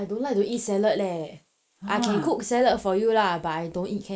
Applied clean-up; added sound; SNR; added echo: neural mask model Resemble Enhance denoiser.